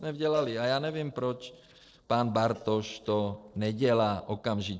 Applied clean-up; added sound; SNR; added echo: neural separator model SepFormer DNS4.